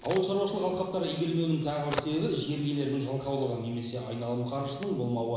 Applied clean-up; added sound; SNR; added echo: none; Crack; 16 dB; reverberation time 1.0 s.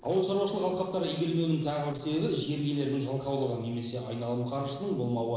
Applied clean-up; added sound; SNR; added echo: neural separator model SepFormer DNS4.